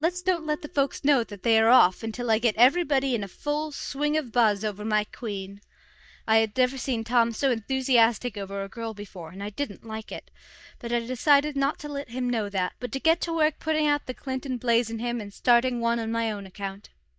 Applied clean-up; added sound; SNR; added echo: neural mask model DeepFilterNet 3.